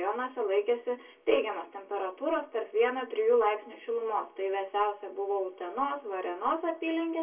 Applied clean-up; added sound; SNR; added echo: none; none; none; reverberation time 0.2 s.